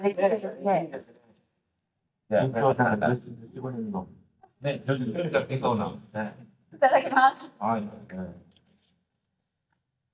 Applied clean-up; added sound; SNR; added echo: neural mask model DeepFilterNet 3.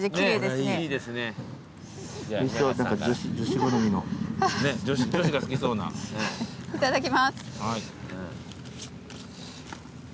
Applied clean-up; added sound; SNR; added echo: none; none; none; none.